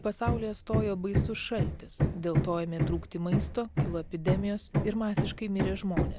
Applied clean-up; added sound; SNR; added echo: none; Hammer; -2 dB; none.